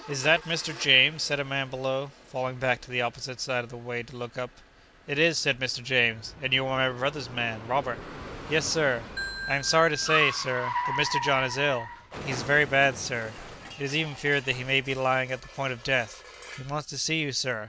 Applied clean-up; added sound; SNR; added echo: none; Car + Ringtone / Bell; 11 dB; none.